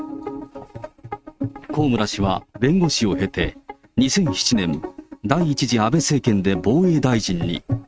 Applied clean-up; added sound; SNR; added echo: neural mask model RNNoise.